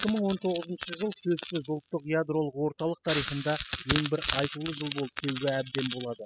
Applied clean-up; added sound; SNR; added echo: classical method spectral subtraction.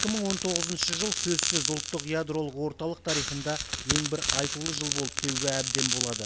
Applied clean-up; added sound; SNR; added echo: none; Crackle; -1 dB; none.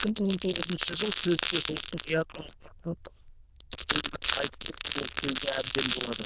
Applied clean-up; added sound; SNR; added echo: neural diffusion model UNIVERSE++.